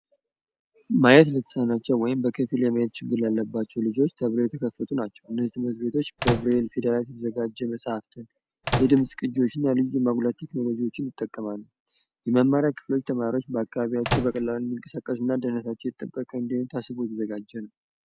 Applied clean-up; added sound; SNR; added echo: none; Microwave oven; 3 dB; none.